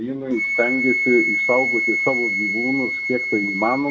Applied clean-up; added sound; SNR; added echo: none; Wind instrument, woodwind instrument; 0 dB; reverberation time 0.5 s.